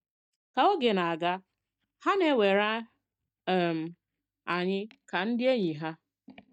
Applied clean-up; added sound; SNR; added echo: neural mask model DeepFilterNet 3.